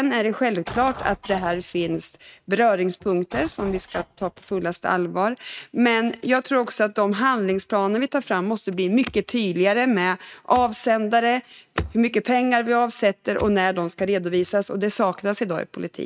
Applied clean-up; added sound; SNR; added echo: neural mask model RNNoise.